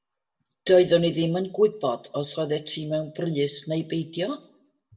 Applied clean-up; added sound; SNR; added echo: none; none; none; reverberation time 0.4 s.